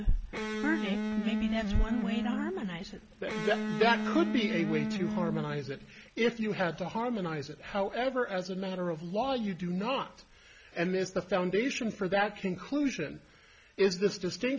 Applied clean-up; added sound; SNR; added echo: none; Electric guitar; 2 dB; none.